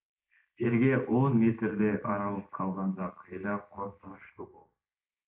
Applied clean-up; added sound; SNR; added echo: neural mask model Resemble Enhance denoiser.